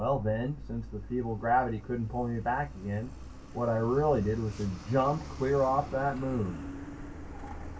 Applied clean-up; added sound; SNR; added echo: none; Truck; 12 dB; reverberation time 0.2 s.